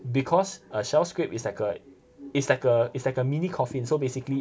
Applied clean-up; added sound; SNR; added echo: none; none; none; none.